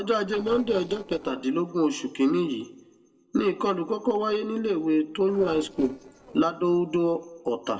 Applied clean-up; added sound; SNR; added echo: neural separator model SepFormer DNS4.